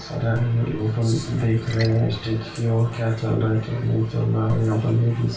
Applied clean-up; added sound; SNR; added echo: none; Splash, splatter; 19 dB; reverberation time 0.4 s.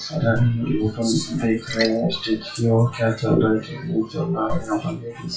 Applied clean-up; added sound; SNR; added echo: classical method WPE with log-MMSE.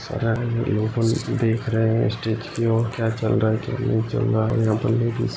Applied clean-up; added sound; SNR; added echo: none; none; none; none.